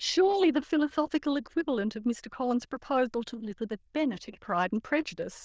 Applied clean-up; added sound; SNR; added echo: neural diffusion model UNIVERSE++.